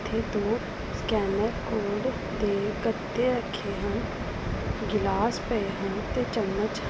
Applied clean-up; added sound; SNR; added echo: none; none; none; none.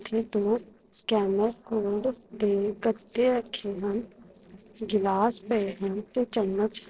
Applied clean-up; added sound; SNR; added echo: neural separator model SepFormer DNS4.